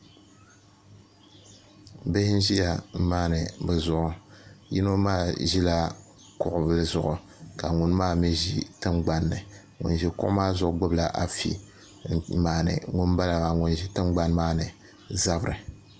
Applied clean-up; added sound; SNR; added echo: none; none; none; none.